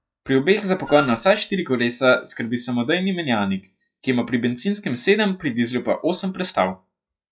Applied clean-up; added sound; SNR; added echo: classical method log-MMSE.